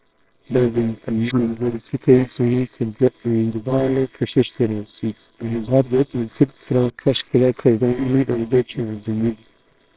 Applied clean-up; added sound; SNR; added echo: neural separator model SepFormer WHAMR!.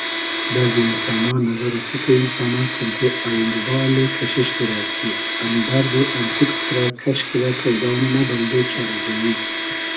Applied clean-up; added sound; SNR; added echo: none; Domestic sounds, home sounds; 4 dB; reverberation time 0.4 s.